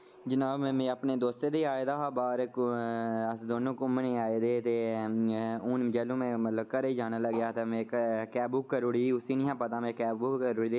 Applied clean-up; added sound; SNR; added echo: none; none; none; none.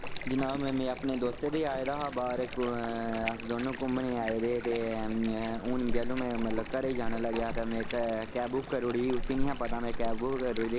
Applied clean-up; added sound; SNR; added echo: none; Stream; 4 dB; none.